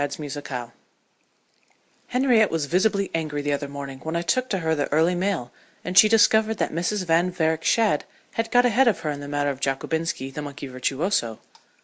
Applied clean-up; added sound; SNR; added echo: none; none; none; none.